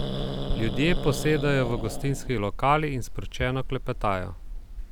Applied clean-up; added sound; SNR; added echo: none; Growling; 3 dB; none.